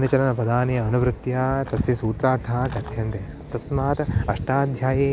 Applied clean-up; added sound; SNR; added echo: none; none; none; none.